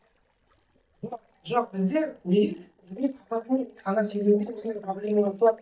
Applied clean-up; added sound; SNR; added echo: neural mask model DeepFilterNet 3.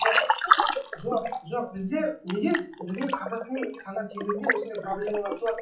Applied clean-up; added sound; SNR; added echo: classical method WPE with log-MMSE.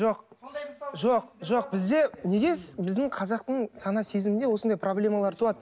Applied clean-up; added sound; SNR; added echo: none; none; none; none.